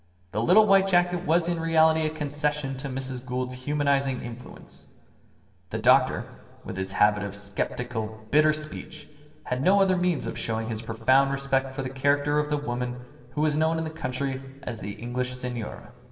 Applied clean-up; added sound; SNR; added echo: none; none; none; reverberation time 2.6 s.